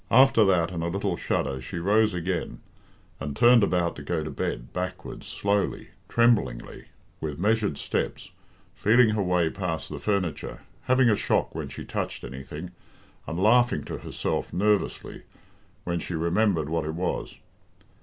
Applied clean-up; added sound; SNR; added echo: none; none; none; none.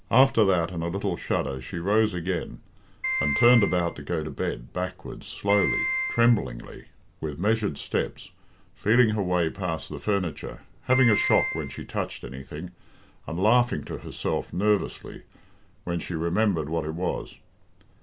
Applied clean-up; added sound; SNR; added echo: none; Piano; 3 dB; none.